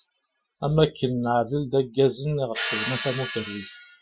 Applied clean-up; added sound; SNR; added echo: classical method Wiener filter.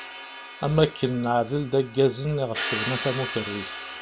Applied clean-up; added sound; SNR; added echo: none; Crash cymbal; 9 dB; none.